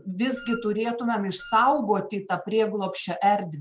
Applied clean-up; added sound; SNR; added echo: none; Wind instrument, woodwind instrument; 15 dB; none.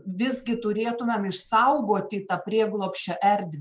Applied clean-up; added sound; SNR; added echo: neural mask model Resemble Enhance denoiser.